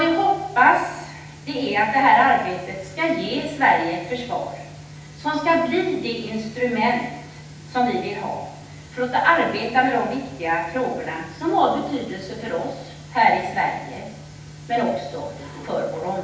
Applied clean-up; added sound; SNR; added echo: none; none; none; reverberation time 0.9 s.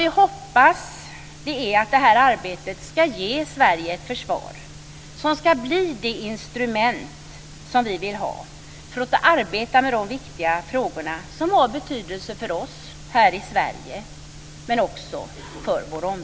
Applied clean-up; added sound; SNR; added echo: none; none; none; none.